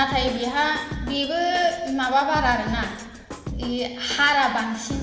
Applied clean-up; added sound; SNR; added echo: none; Drum kit; 11 dB; reverberation time 1.2 s.